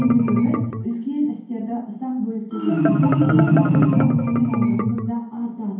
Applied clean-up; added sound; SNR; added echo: none; Marimba, xylophone; -5 dB; reverberation time 0.9 s.